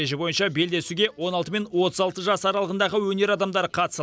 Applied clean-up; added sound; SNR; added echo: none; none; none; none.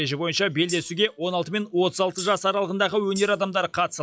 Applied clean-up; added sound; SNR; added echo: classical method log-MMSE.